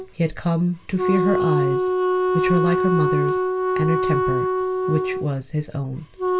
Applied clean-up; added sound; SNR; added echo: none; Wind instrument, woodwind instrument; -2 dB; reverberation time 0.2 s.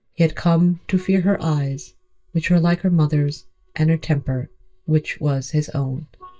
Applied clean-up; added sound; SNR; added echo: neural mask model DeepFilterNet 3.